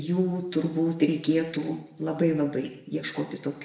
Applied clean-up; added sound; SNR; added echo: none; none; none; reverberation time 0.7 s.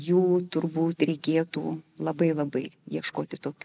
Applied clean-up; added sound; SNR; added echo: none; none; none; none.